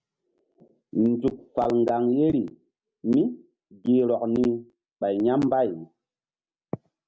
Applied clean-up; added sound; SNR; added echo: none; none; none; none.